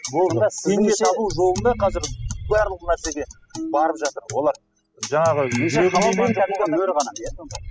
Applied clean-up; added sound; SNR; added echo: classical method spectral subtraction.